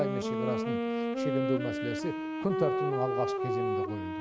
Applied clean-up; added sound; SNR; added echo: none; Wind instrument, woodwind instrument; -3 dB; none.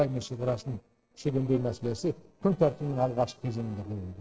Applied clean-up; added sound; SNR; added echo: neural separator model SepFormer DNS4.